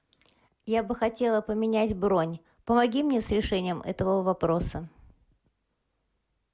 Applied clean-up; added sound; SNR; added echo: none; none; none; none.